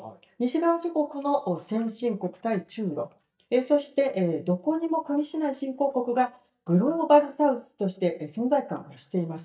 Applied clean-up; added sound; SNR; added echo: neural mask model DeepFilterNet 3.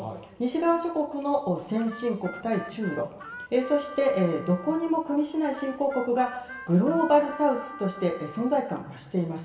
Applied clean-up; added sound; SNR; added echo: none; Harmonica; 16 dB; reverberation time 1.1 s.